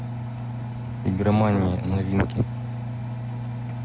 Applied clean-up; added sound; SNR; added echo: none; Engine; 4 dB; none.